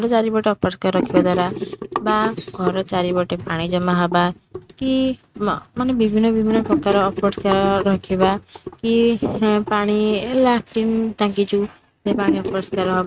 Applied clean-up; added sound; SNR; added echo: neural mask model RNNoise.